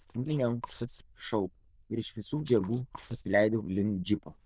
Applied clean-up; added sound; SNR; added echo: neural diffusion model UNIVERSE++.